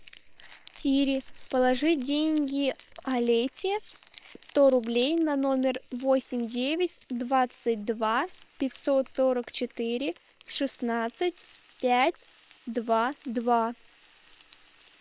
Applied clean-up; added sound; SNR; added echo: neural separator model SepFormer WHAM!.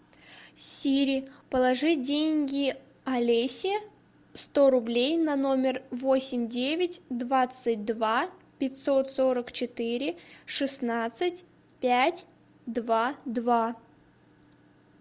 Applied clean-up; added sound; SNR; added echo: none; none; none; none.